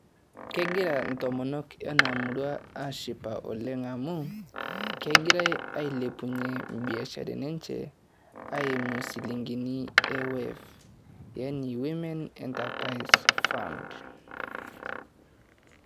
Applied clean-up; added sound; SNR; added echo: none; Door; -1 dB; none.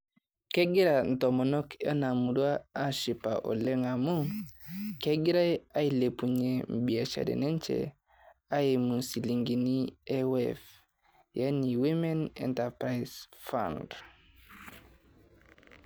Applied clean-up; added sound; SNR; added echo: none; none; none; none.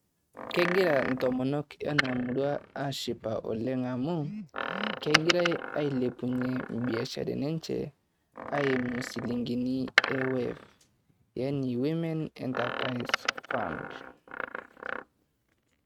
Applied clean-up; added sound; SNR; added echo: neural mask model RNNoise.